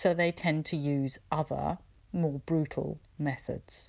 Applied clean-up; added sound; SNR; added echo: none; none; none; none.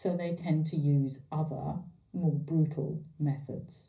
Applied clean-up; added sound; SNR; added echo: none; none; none; reverberation time 0.5 s.